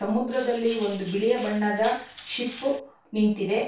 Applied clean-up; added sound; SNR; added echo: none; Cutlery, silverware; 18 dB; reverberation time 0.3 s.